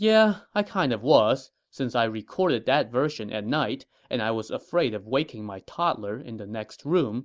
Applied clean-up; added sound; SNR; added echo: none; none; none; none.